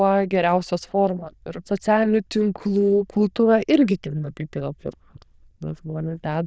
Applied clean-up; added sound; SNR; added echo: neural diffusion model UNIVERSE++.